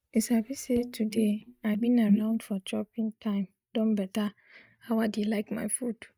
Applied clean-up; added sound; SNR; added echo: neural mask model DeepFilterNet 3.